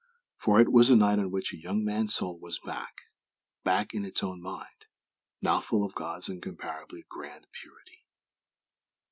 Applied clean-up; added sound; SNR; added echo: none; none; none; none.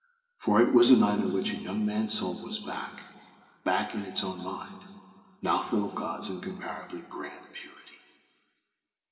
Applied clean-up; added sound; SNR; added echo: none; none; none; reverberation time 2.2 s.